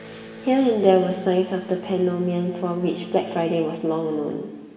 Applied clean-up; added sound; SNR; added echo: none; Electric guitar; 16 dB; reverberation time 1.4 s.